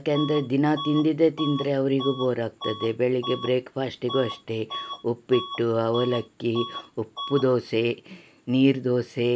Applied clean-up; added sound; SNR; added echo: none; Bus / Alarm; 12 dB; none.